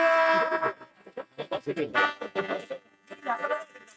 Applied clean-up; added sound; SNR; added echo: neural mask model RNNoise.